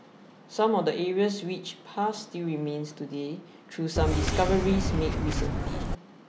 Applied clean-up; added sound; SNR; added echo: none; Subway, metro, underground; -2 dB; none.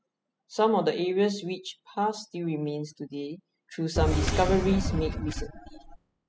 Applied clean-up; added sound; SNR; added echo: classical method spectral subtraction.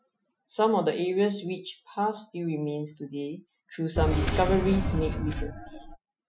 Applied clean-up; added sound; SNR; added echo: classical method Wiener filter.